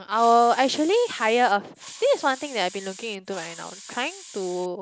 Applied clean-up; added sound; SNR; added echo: none; Hiss; 19 dB; none.